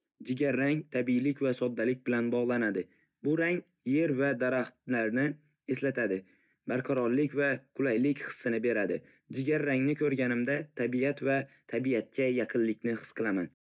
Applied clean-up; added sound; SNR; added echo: none; none; none; none.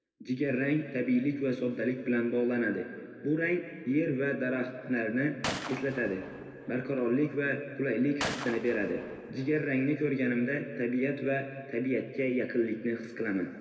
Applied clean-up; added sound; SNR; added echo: none; Gunshot, gunfire; 11 dB; reverberation time 2.0 s.